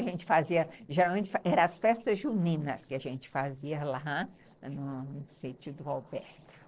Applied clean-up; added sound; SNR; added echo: neural separator model SepFormer DNS4.